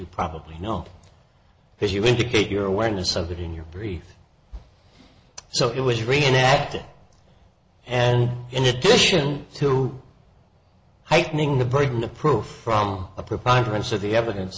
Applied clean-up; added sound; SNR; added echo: none; none; none; none.